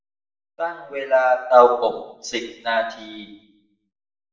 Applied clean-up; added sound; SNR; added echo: none; none; none; reverberation time 0.7 s.